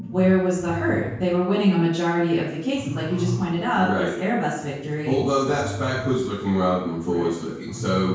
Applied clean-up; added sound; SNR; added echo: none; Growling; 13 dB; reverberation time 0.6 s.